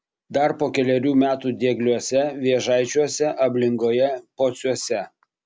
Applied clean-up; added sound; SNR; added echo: none; none; none; none.